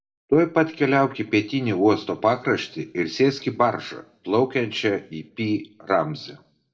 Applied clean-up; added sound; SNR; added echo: none; none; none; reverberation time 0.3 s.